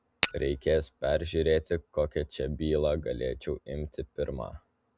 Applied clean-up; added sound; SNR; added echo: none; Tap / Glass; 3 dB; none.